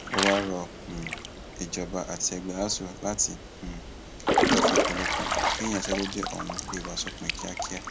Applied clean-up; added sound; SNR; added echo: none; Drip / Trickle, dribble / Water / Splash, splatter; -3 dB; none.